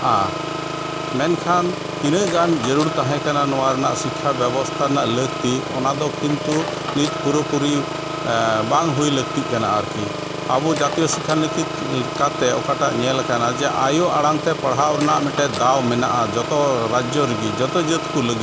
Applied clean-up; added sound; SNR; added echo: none; Engine; 5 dB; none.